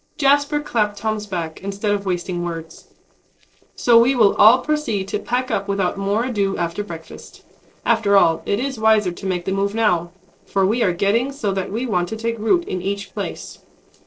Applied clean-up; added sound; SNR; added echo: neural separator model SepFormer DNS4.